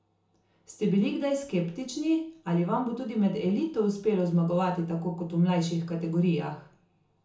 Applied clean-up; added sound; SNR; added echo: none; none; none; reverberation time 0.6 s.